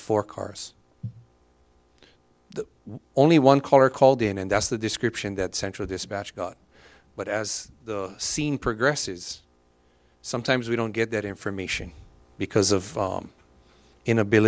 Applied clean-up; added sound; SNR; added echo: none; none; none; none.